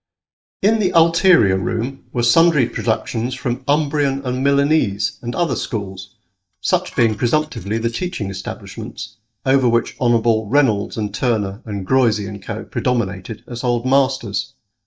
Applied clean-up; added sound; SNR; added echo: neural mask model DeepFilterNet 3.